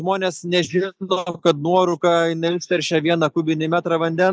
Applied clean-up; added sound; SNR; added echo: neural mask model Resemble Enhance denoiser.